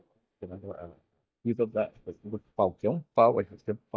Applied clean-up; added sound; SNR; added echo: neural mask model DeepFilterNet 3.